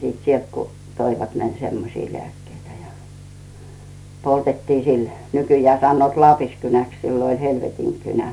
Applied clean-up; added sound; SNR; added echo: none; none; none; none.